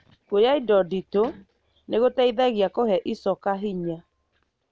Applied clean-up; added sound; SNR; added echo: none; none; none; none.